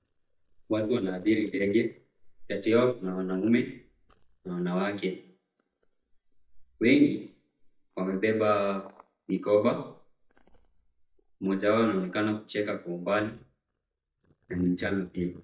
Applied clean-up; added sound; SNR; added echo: neural mask model DeepFilterNet 3.